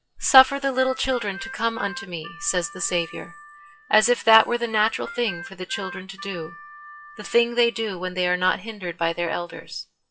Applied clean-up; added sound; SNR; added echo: classical method WPE with log-MMSE.